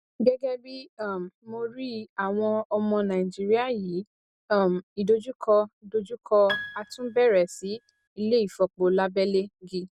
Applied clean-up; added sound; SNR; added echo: none; Piano; 12 dB; none.